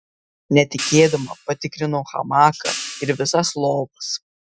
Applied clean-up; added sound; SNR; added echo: classical method Wiener filter.